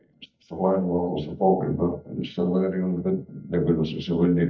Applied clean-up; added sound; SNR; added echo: neural mask model DeepFilterNet 3.